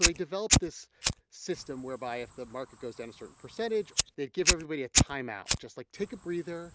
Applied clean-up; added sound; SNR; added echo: none; Fire; -4 dB; none.